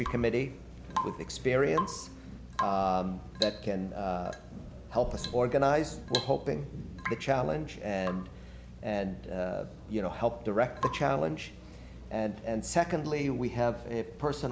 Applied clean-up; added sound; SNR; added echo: none; Drip / Water tap, faucet / Rain; 11 dB; none.